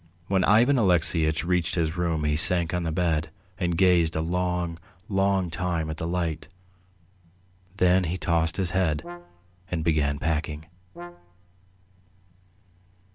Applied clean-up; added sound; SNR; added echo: none; Brass instrument; 16 dB; none.